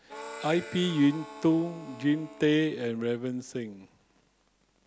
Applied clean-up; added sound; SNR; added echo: none; Harmonica; 16 dB; none.